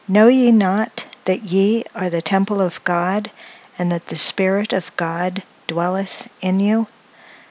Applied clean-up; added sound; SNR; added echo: none; none; none; none.